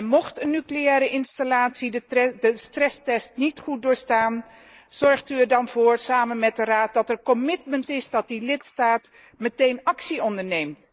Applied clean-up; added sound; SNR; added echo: neural mask model Resemble Enhance denoiser.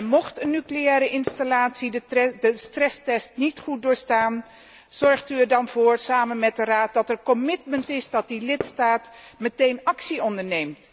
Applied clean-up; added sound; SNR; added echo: none; Fireworks; 19 dB; none.